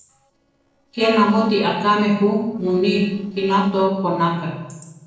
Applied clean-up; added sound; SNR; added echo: neural separator model SepFormer DNS4.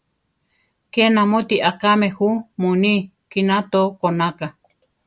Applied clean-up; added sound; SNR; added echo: none; none; none; none.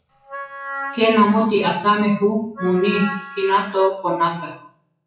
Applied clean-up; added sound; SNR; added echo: classical method WPE with log-MMSE.